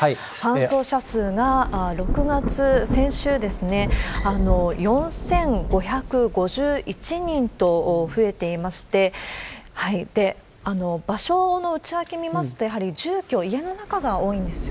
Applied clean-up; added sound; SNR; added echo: none; Thunder / Rain; 7 dB; none.